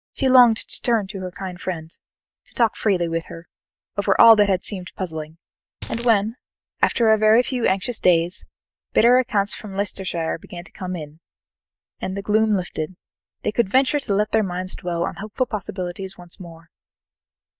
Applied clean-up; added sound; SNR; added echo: neural mask model DeepFilterNet 3.